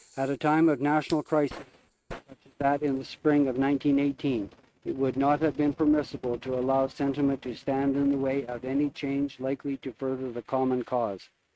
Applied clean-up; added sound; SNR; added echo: neural mask model RNNoise.